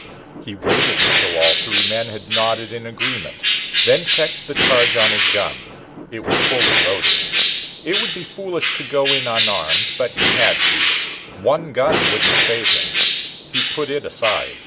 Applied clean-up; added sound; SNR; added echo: none; Bird; -4 dB; none.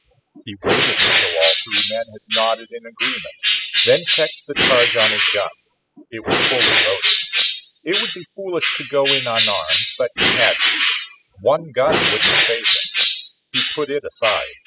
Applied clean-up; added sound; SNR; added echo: classical method spectral subtraction.